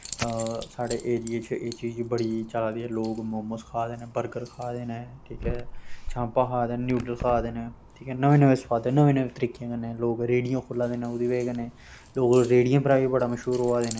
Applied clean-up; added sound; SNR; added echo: none; Keys jangling; 15 dB; none.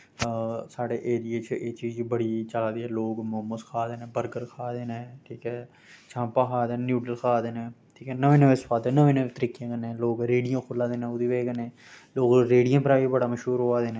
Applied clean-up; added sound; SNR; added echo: none; none; none; none.